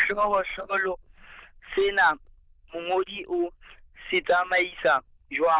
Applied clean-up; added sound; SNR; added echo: neural diffusion model UNIVERSE++.